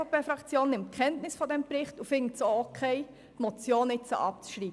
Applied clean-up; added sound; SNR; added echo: none; none; none; none.